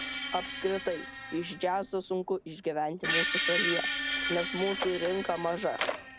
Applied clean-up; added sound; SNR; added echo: none; Screech + Mechanisms; 0 dB; none.